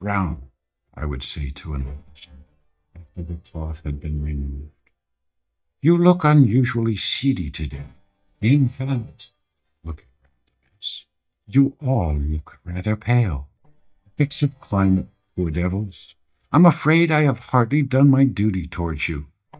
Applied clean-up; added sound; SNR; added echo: neural mask model DeepFilterNet 3.